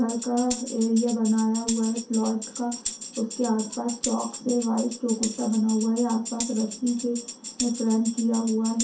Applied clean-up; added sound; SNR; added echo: none; Tambourine; 9 dB; reverberation time 0.3 s.